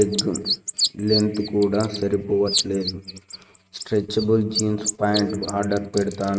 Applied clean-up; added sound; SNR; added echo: neural mask model RNNoise.